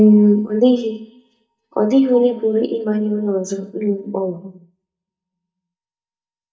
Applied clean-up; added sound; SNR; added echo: neural mask model DeepFilterNet 3.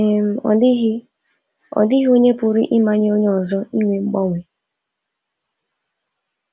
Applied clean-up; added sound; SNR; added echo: none; none; none; none.